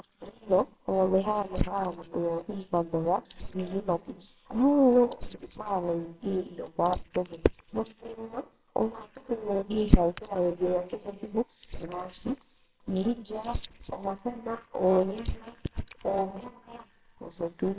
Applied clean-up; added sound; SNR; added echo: neural separator model SepFormer WHAMR!.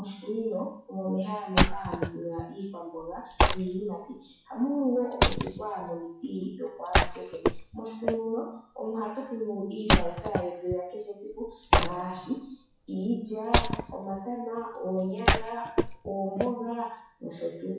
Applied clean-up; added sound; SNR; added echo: classical method WPE with log-MMSE.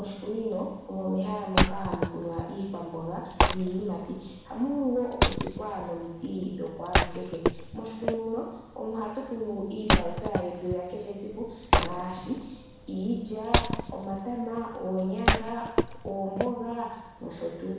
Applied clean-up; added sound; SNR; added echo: none; Wood; -1 dB; reverberation time 1.1 s.